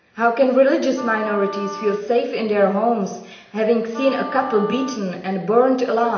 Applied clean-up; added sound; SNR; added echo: none; Wind instrument, woodwind instrument; 14 dB; reverberation time 0.8 s.